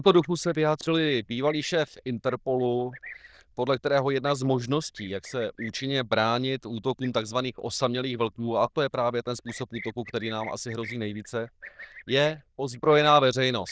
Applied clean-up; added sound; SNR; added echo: neural diffusion model UNIVERSE++.